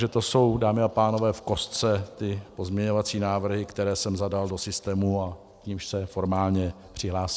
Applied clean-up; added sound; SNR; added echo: none; none; none; none.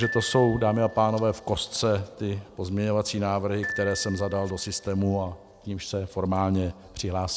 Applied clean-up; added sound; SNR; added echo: none; Glockenspiel; 15 dB; none.